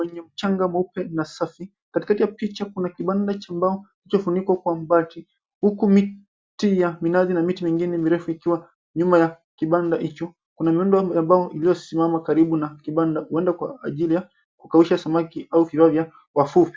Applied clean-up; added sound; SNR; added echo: none; none; none; none.